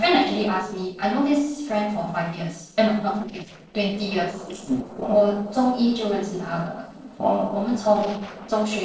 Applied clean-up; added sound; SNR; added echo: neural separator model SepFormer DNS4.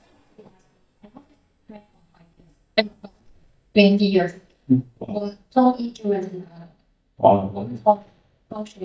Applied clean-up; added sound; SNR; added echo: neural mask model DeepFilterNet 3.